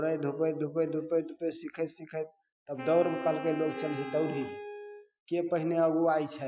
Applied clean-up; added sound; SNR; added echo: classical method Wiener filter.